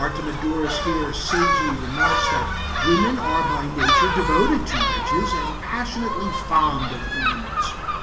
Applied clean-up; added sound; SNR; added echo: none; Gull, seagull; -2 dB; reverberation time 0.5 s.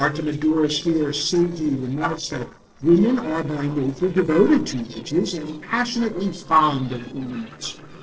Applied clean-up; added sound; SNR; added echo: neural separator model SepFormer DNS4.